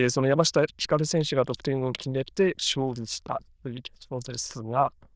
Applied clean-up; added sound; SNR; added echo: neural diffusion model UNIVERSE++.